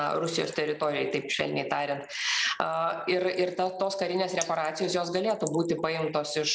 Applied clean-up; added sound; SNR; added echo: neural mask model Resemble Enhance denoiser.